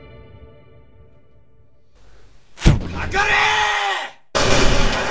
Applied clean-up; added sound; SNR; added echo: none; Explosion; 1 dB; reverberation time 0.2 s.